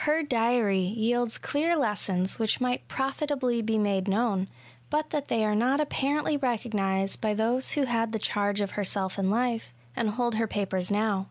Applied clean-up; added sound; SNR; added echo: none; none; none; none.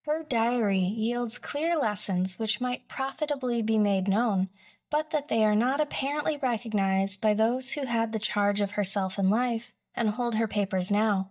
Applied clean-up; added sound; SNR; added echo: neural mask model DeepFilterNet 3.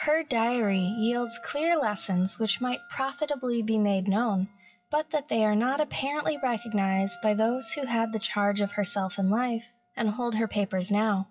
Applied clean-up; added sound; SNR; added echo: classical method WPE with log-MMSE.